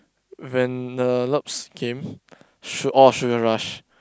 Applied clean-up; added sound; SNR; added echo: none; none; none; none.